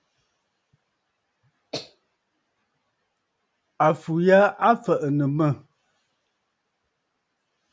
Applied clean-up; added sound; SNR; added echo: none; none; none; none.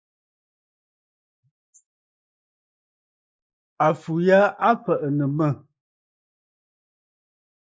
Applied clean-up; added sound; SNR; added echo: neural mask model Resemble Enhance denoiser.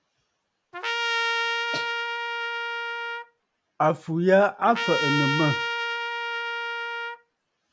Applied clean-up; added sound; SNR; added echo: none; Trumpet; 1 dB; none.